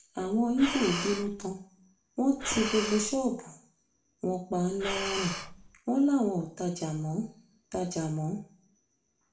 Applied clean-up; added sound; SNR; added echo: none; Breathing; 6 dB; reverberation time 0.4 s.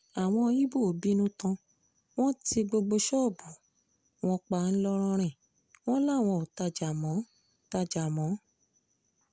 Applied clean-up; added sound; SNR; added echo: none; none; none; none.